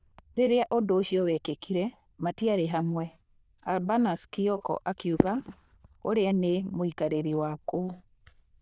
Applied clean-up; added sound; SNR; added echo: neural diffusion model UNIVERSE++.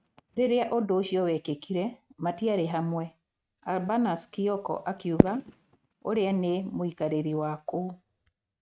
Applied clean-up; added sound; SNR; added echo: neural mask model RNNoise.